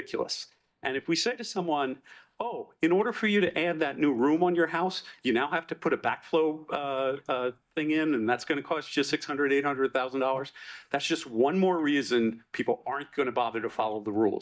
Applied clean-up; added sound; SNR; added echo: neural mask model DeepFilterNet 3.